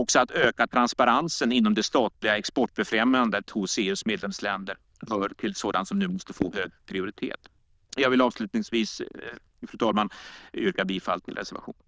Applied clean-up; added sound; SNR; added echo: neural diffusion model UNIVERSE++.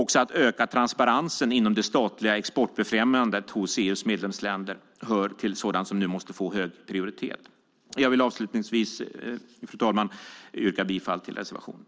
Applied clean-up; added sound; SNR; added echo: none; none; none; none.